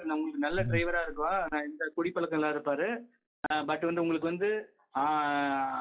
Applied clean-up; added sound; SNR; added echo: classical method log-MMSE.